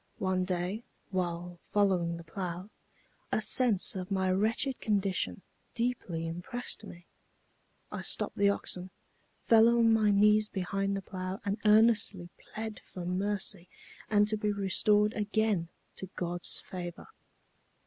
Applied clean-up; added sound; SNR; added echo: none; none; none; none.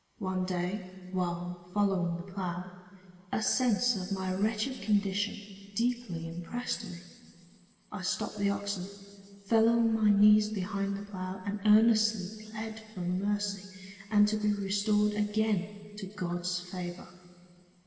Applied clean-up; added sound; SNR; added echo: none; none; none; reverberation time 2.5 s.